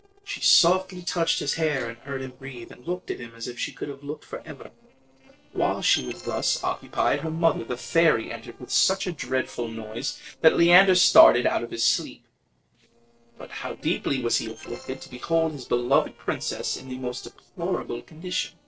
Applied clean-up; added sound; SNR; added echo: neural separator model SepFormer DNS4.